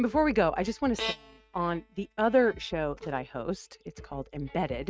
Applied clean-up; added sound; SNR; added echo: neural mask model RNNoise.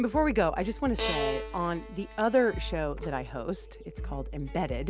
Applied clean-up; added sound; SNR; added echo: none; Bowed string instrument; 8 dB; none.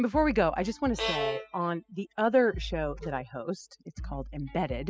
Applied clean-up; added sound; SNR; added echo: classical method spectral subtraction.